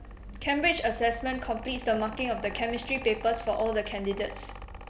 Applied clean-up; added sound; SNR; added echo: none; Mechanical fan; 12 dB; none.